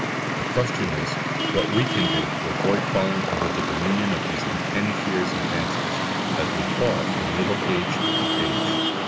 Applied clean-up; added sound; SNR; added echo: none; Traffic noise, roadway noise; -4 dB; none.